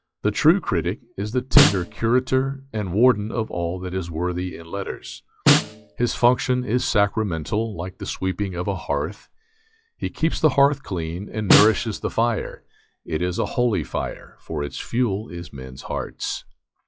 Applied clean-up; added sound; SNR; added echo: classical method log-MMSE.